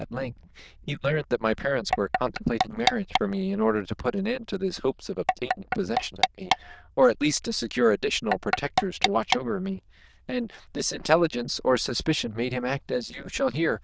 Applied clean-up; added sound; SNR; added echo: neural diffusion model UNIVERSE++.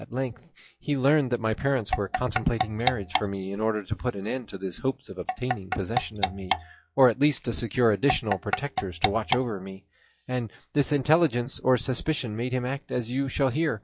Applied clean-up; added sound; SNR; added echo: classical method log-MMSE.